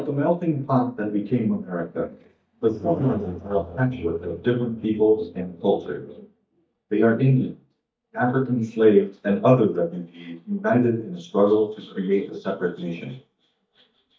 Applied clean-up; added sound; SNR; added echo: neural mask model DeepFilterNet 3.